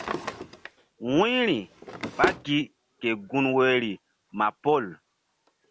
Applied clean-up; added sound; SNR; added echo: none; Drawer open or close; 10 dB; none.